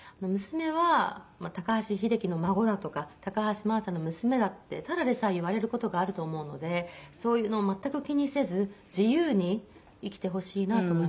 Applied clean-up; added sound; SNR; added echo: none; none; none; none.